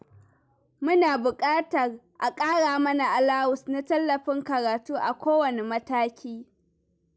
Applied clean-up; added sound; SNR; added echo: none; none; none; none.